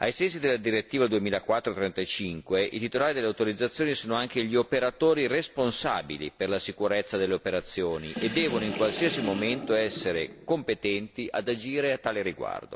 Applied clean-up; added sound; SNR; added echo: none; Sink (filling or washing) / Water; 9 dB; none.